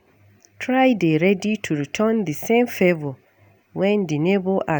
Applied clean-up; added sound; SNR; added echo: none; none; none; none.